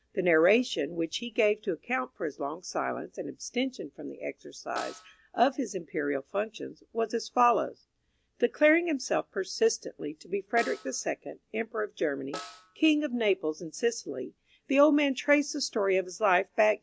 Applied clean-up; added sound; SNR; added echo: none; Snare drum; 18 dB; none.